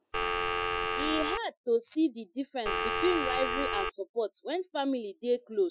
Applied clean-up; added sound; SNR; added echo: classical method Wiener filter.